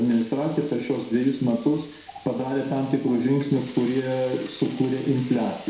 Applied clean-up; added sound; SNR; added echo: none; Frying (food); 18 dB; reverberation time 0.6 s.